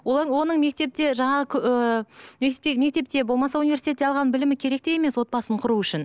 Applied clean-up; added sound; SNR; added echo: none; none; none; none.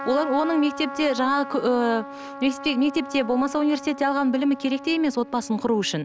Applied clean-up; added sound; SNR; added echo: none; Trumpet; 13 dB; none.